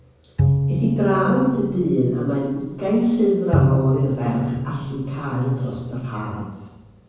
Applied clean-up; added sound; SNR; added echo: none; Bowed string instrument; 2 dB; reverberation time 1.1 s.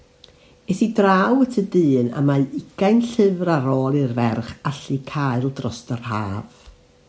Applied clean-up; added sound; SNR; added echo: none; none; none; none.